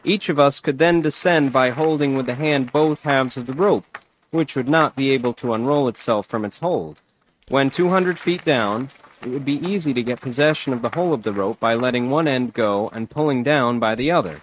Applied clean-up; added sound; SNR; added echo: neural mask model RNNoise.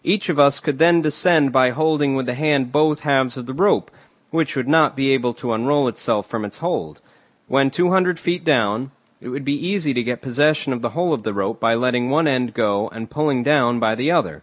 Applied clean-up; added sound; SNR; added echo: none; none; none; none.